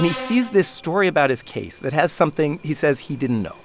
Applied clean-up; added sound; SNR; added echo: none; Subway, metro, underground; 17 dB; none.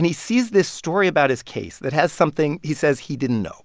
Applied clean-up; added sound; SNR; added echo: none; none; none; none.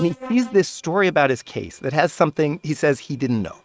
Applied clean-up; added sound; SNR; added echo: neural mask model RNNoise.